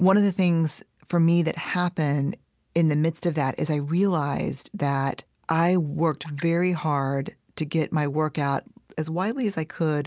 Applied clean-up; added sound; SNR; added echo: none; none; none; none.